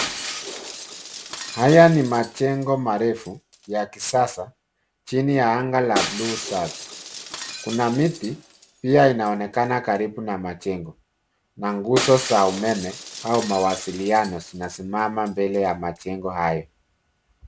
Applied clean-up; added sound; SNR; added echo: none; Shatter; 13 dB; none.